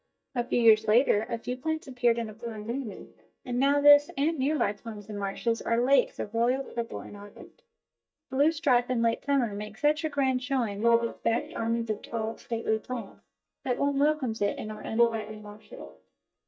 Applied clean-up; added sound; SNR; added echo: neural mask model DeepFilterNet 3.